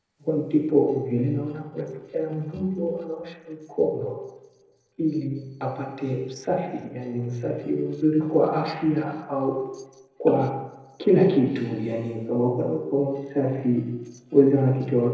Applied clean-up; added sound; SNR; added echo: neural separator model SepFormer DNS4.